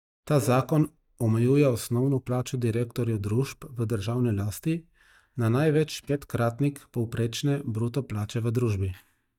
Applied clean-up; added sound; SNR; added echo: neural mask model DeepFilterNet 3.